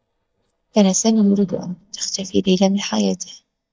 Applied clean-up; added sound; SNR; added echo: neural mask model DeepFilterNet 3.